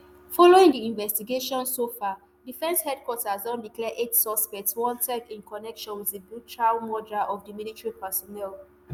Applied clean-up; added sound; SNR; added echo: none; none; none; none.